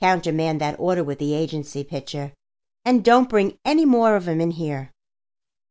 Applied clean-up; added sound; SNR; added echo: none; none; none; none.